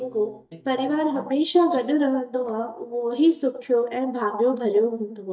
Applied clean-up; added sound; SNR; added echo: neural mask model DeepFilterNet 3.